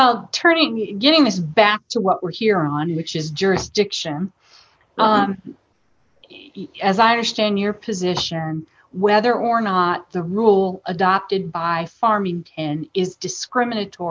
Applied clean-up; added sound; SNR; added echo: none; none; none; none.